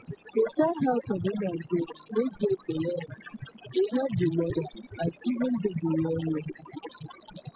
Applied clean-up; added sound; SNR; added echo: classical method spectral subtraction.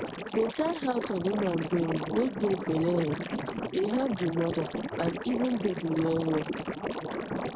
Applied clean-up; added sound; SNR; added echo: neural mask model RNNoise.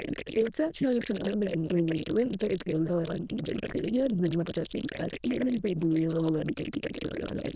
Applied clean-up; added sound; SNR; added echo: neural diffusion model UNIVERSE++.